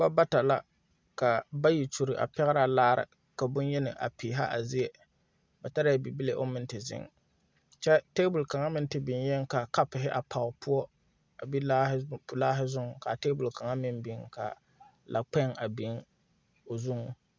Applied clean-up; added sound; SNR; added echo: none; none; none; none.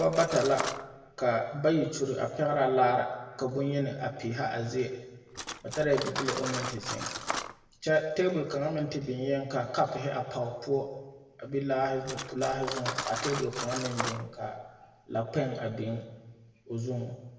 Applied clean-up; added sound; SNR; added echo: none; Cutlery, silverware; 10 dB; reverberation time 1.2 s.